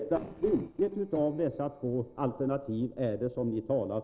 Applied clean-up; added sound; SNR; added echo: neural separator model SepFormer DNS4.